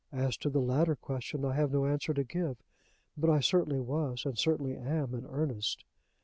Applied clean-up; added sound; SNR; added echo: none; none; none; none.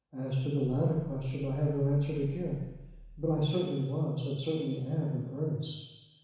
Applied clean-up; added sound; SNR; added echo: none; Growling; 19 dB; reverberation time 1.1 s.